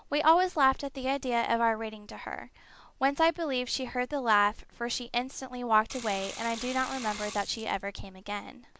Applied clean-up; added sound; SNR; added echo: none; Sink (filling or washing) / Water; 13 dB; none.